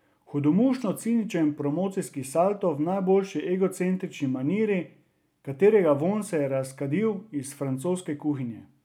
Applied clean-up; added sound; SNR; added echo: none; none; none; none.